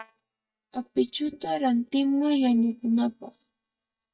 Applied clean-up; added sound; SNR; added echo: neural mask model DeepFilterNet 3.